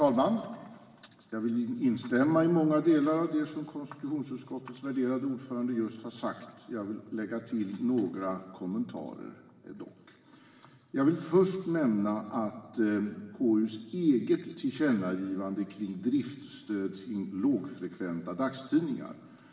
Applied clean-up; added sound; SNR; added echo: none; none; none; reverberation time 1.6 s.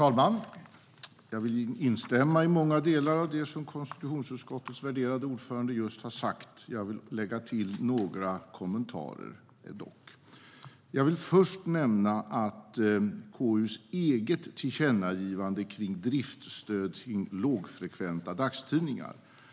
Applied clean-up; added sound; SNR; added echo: none; none; none; none.